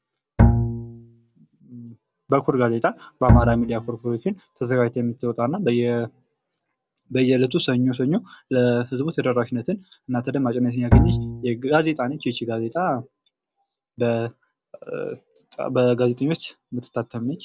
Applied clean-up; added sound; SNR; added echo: none; Bowed string instrument; -3 dB; none.